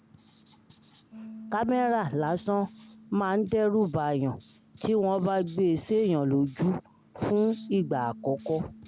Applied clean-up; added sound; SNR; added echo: none; Bass guitar + Writing; 20 dB; none.